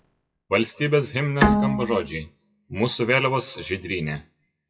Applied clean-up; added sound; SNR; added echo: classical method WPE with log-MMSE.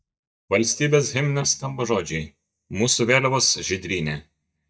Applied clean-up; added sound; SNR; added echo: neural mask model DeepFilterNet 3.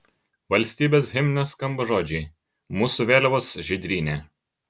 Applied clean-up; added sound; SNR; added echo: none; none; none; none.